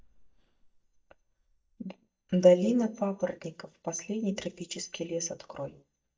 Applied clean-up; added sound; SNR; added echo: neural mask model DeepFilterNet 3.